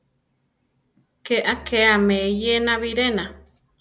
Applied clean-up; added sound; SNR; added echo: none; Musical instrument; 20 dB; none.